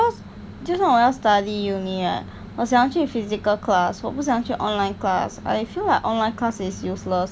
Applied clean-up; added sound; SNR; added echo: none; none; none; none.